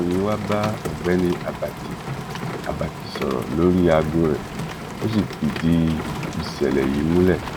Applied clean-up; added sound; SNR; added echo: none; Rain; 8 dB; none.